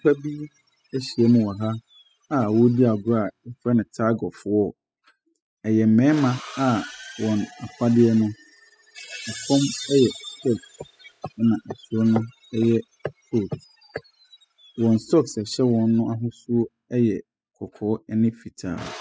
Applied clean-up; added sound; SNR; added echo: classical method spectral subtraction.